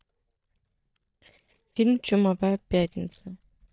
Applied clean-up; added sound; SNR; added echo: neural mask model DeepFilterNet 3.